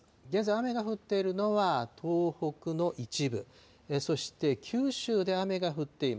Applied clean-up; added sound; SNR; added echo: none; none; none; none.